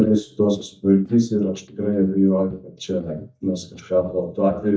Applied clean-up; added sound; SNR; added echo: neural mask model DeepFilterNet 3.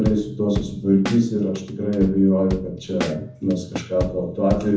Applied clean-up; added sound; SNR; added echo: none; Drum / Drum kit; 10 dB; reverberation time 0.6 s.